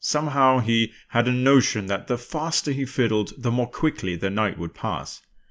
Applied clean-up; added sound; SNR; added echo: none; none; none; none.